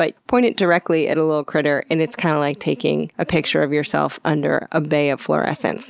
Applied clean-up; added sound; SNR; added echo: none; none; none; none.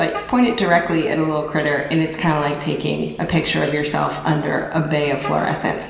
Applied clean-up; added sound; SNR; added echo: none; Vehicle horn, car horn, honking; 20 dB; reverberation time 1.4 s.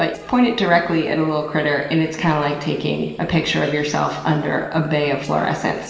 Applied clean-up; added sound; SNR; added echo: neural separator model SepFormer DNS4.